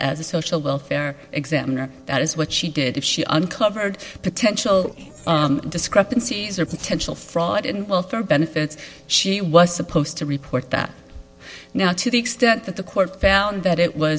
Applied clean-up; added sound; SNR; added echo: neural separator model SepFormer DNS4.